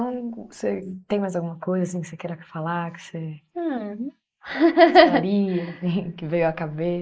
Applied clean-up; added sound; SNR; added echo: neural mask model Resemble Enhance denoiser.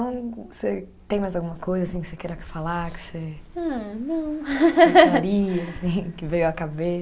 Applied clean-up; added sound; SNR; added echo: none; none; none; none.